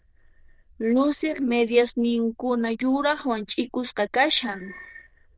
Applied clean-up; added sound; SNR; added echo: neural diffusion model UNIVERSE++.